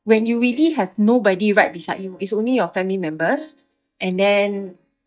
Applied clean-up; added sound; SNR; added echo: neural mask model DeepFilterNet 3.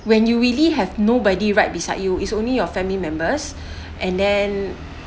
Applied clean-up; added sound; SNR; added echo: none; none; none; none.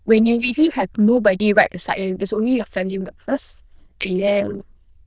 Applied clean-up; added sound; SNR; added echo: neural diffusion model UNIVERSE++.